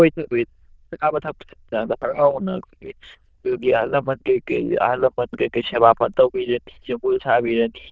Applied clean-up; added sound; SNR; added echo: neural diffusion model UNIVERSE++.